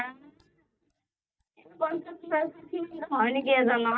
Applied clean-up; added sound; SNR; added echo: neural mask model DeepFilterNet 3.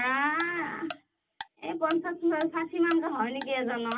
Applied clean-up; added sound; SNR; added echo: none; Tick-tock; 16 dB; reverberation time 0.4 s.